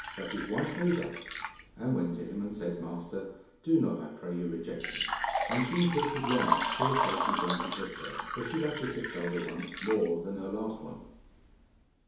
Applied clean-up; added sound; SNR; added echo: none; Water / Liquid; -1 dB; reverberation time 2.2 s.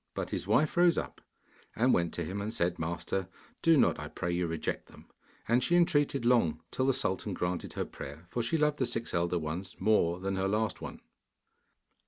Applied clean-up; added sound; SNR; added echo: none; none; none; none.